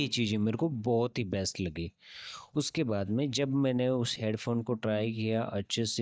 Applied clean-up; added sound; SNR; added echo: neural mask model DeepFilterNet 3.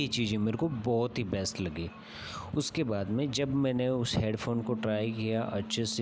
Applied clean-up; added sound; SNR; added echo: none; Bass guitar; 14 dB; none.